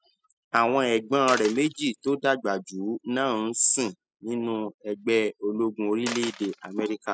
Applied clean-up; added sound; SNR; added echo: classical method spectral subtraction.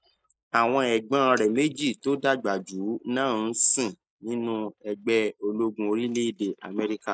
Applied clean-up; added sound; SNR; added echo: neural mask model Resemble Enhance denoiser.